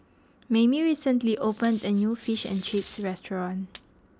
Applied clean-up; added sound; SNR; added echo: none; Packing tape, duct tape; 17 dB; none.